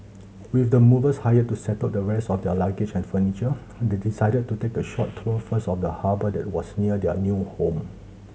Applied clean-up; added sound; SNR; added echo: none; none; none; none.